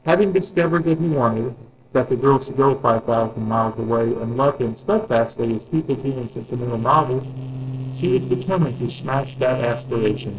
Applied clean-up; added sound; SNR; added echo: neural separator model SepFormer DNS4.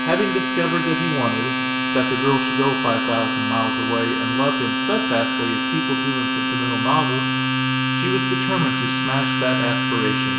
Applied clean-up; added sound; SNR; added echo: none; Domestic sounds, home sounds; -3 dB; reverberation time 2.6 s.